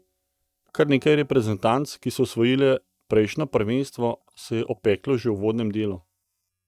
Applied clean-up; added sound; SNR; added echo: neural mask model DeepFilterNet 3.